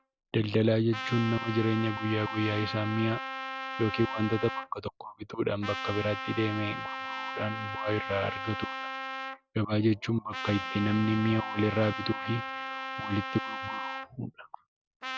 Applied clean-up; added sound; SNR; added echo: none; Trumpet; 7 dB; none.